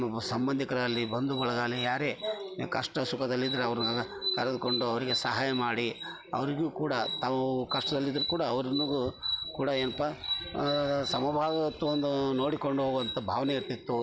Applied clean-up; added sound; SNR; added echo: none; none; none; none.